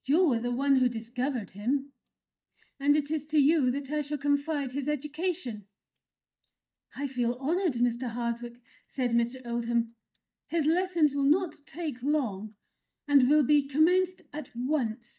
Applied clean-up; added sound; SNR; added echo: neural mask model DeepFilterNet 3.